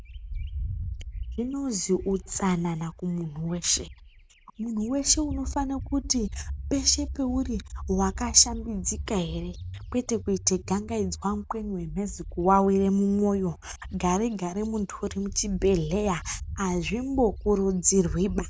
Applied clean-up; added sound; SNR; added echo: none; Bird; 10 dB; none.